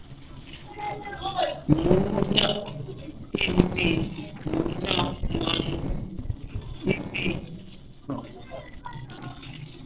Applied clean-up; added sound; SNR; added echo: neural separator model SepFormer DNS4.